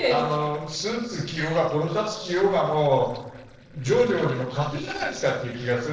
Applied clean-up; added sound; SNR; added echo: neural separator model SepFormer DNS4.